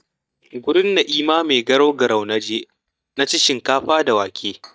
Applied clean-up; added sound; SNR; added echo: neural mask model DeepFilterNet 3.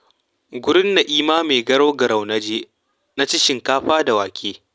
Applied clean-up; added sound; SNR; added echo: none; none; none; none.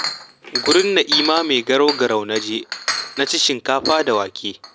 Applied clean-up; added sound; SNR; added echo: none; Chink, clink; 7 dB; none.